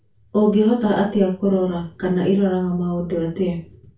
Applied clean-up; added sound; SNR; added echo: none; none; none; reverberation time 0.2 s.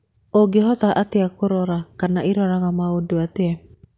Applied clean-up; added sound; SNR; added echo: none; none; none; none.